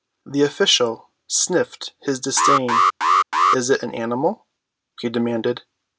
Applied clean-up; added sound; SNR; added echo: none; Alarm; -4 dB; none.